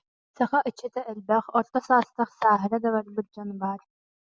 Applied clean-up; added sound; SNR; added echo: none; none; none; none.